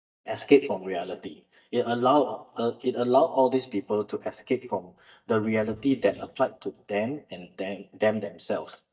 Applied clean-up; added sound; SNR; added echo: neural mask model DeepFilterNet 3.